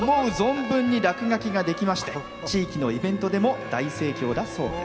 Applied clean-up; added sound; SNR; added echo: none; Trumpet; 15 dB; none.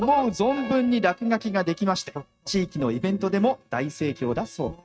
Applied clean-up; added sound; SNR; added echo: neural mask model RNNoise.